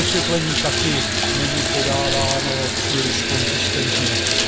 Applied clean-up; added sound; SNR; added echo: none; Bathtub (filling or washing) / Water tap, faucet; -5 dB; none.